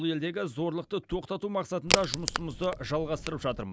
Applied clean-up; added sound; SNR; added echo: none; Crack; 1 dB; none.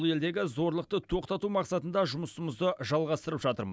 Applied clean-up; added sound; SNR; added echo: none; none; none; none.